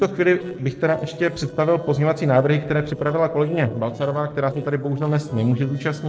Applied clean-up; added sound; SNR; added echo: neural separator model SepFormer DNS4.